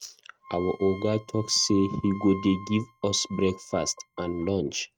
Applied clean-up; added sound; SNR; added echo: neural mask model RNNoise.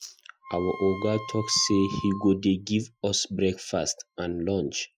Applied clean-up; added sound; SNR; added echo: classical method Wiener filter.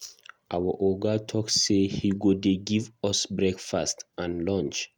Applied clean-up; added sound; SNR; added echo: none; none; none; none.